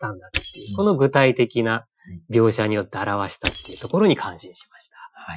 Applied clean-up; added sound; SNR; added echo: classical method Wiener filter.